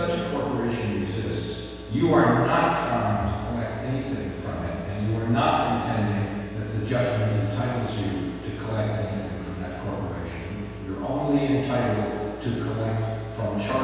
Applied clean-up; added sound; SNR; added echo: none; Bowed string instrument; 19 dB; reverberation time 1.9 s.